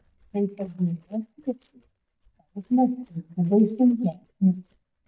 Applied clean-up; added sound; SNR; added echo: neural mask model DeepFilterNet 3.